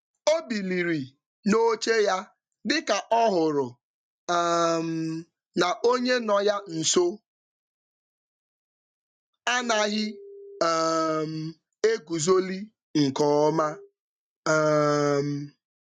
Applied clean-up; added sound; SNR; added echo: neural mask model RNNoise.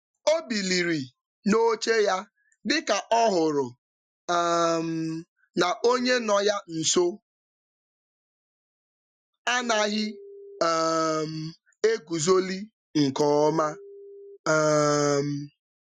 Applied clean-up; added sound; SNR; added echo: classical method Wiener filter.